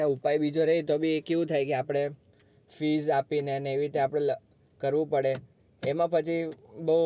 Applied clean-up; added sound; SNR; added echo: none; none; none; none.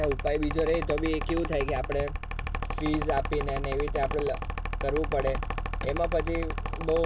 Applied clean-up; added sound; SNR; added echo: none; Mechanical fan; 2 dB; none.